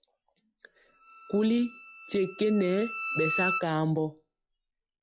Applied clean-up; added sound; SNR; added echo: classical method log-MMSE.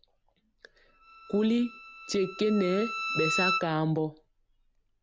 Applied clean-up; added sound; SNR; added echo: none; Bowed string instrument; 6 dB; none.